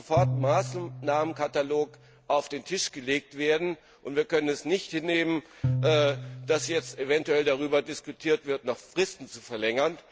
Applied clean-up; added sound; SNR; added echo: none; Bowed string instrument; 8 dB; none.